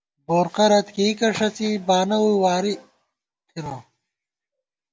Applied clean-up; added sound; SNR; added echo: none; none; none; none.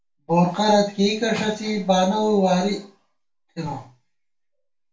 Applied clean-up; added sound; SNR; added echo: none; none; none; reverberation time 0.3 s.